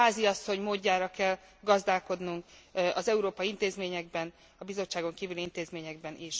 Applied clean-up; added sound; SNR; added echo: none; none; none; none.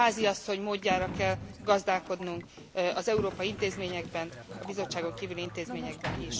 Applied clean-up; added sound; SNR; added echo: none; Boat, Water vehicle + Sliding door; 9 dB; none.